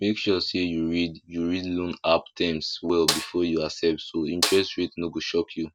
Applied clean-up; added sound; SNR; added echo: none; Snare drum; 6 dB; none.